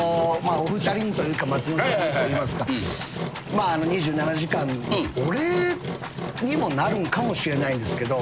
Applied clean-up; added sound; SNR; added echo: none; Engine; 6 dB; none.